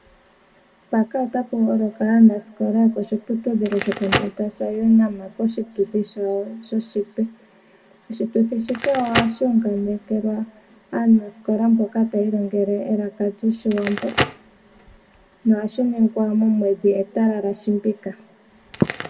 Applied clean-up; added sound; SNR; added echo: none; Crackle; 13 dB; reverberation time 1.7 s.